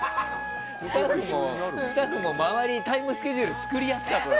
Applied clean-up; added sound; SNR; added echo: none; Wind instrument, woodwind instrument; 8 dB; none.